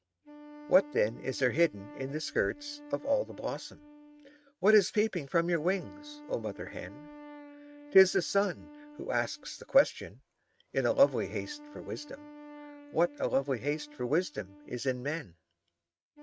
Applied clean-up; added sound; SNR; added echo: neural mask model RNNoise.